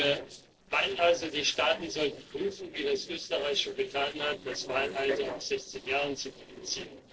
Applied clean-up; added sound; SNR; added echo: neural separator model SepFormer DNS4.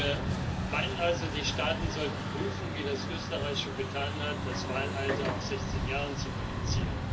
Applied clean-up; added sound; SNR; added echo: none; Truck; -2 dB; reverberation time 0.3 s.